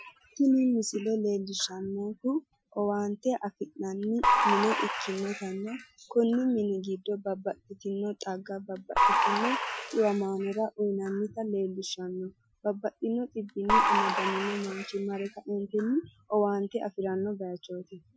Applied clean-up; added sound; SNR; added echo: classical method Wiener filter.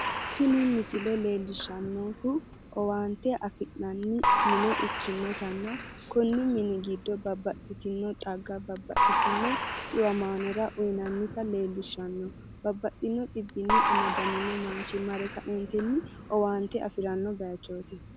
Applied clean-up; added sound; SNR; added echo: none; Applause / Crowd; 3 dB; none.